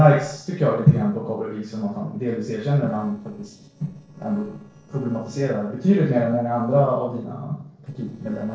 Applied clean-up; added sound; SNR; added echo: neural separator model SepFormer DNS4.